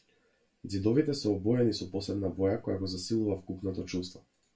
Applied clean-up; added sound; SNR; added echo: none; none; none; reverberation time 0.2 s.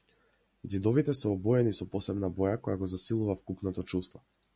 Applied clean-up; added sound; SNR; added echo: none; none; none; none.